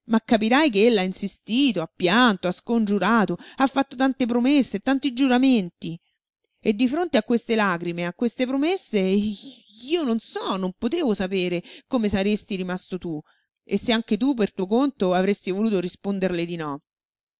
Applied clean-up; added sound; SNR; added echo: none; none; none; none.